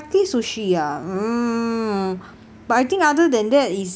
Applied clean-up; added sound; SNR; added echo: none; none; none; none.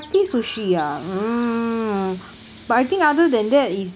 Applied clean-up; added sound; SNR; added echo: none; Chirp, tweet + Hiss; 18 dB; none.